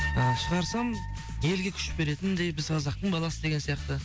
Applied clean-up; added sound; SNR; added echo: none; Piano; 11 dB; none.